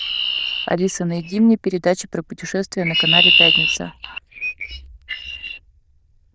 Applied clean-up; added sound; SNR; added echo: neural diffusion model UNIVERSE++.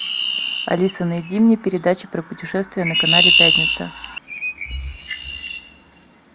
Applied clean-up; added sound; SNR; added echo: none; Chirp, tweet; -1 dB; none.